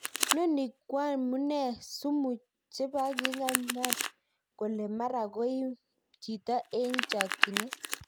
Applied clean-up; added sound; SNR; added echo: none; Domestic sounds, home sounds; 4 dB; none.